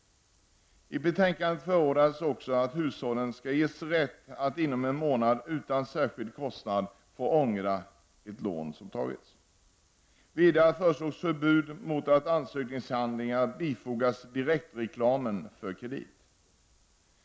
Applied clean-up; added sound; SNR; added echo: none; none; none; none.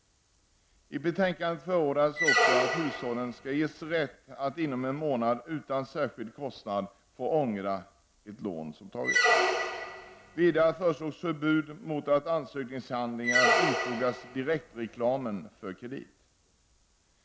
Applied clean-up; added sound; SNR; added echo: none; Squeak; -2 dB; none.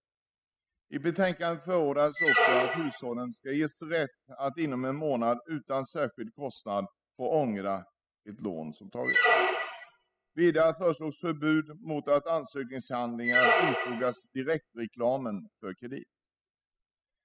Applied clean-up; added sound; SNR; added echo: classical method spectral subtraction.